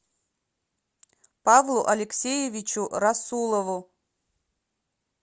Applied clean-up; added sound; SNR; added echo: none; none; none; none.